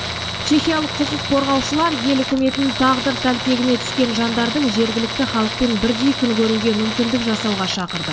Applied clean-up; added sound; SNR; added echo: none; Tools; 6 dB; reverberation time 0.6 s.